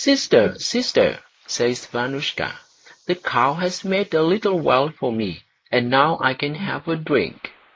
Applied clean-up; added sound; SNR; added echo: neural mask model Resemble Enhance denoiser.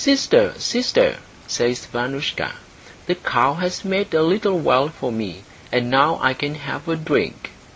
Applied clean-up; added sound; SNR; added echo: none; none; none; none.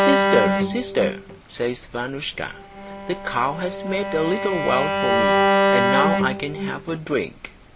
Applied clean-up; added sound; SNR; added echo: none; Bowed string instrument; -2 dB; none.